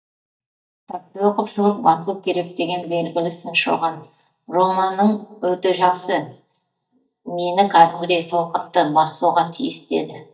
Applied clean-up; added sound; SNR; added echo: neural mask model DeepFilterNet 3.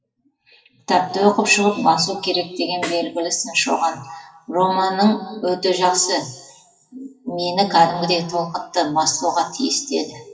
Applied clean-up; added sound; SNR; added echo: classical method WPE with log-MMSE.